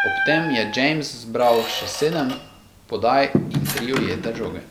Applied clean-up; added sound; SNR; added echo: none; Squeak; 4 dB; none.